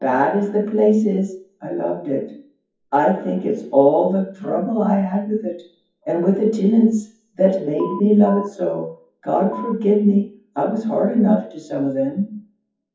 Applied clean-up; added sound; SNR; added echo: classical method WPE with log-MMSE.